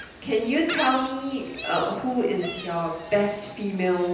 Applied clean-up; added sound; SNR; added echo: none; Gull, seagull; 12 dB; reverberation time 0.9 s.